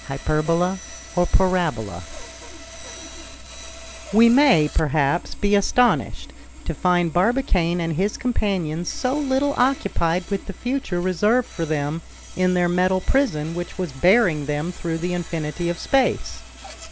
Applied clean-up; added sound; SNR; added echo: none; Sawing; 19 dB; none.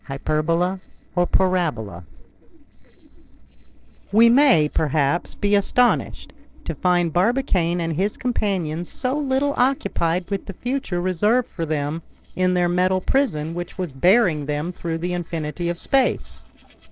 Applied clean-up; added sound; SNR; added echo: neural separator model SepFormer DNS4.